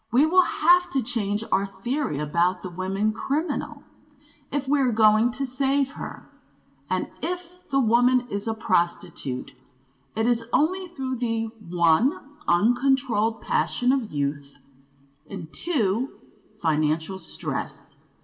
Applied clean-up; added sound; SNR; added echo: none; none; none; reverberation time 1.3 s.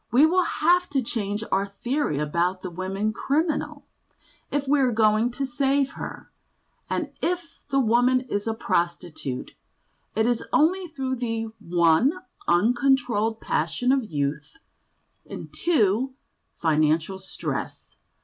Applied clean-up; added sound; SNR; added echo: none; none; none; none.